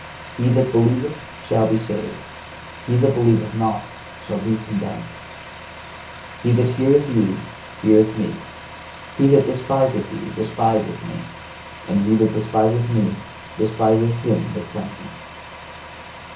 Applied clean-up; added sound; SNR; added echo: none; Truck; 16 dB; reverberation time 0.7 s.